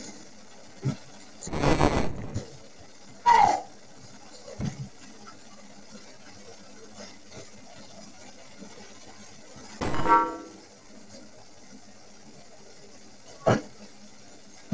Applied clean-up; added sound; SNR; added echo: neural separator model SepFormer DNS4.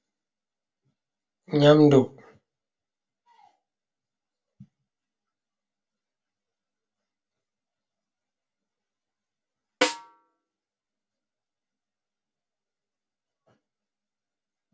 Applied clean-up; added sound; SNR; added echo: none; Snare drum; 1 dB; reverberation time 0.2 s.